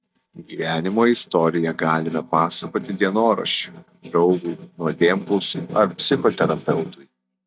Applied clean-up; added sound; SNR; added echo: neural mask model DeepFilterNet 3.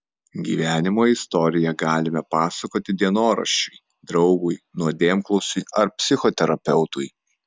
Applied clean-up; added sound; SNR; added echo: none; none; none; none.